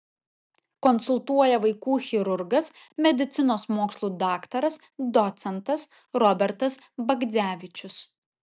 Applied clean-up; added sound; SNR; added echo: none; none; none; none.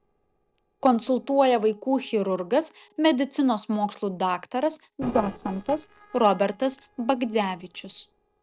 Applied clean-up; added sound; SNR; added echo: neural separator model SepFormer DNS4.